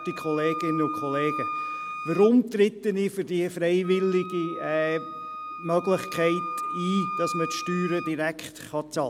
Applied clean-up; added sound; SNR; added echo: none; Wind instrument, woodwind instrument; 8 dB; none.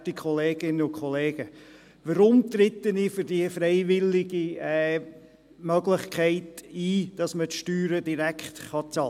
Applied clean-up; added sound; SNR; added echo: none; none; none; none.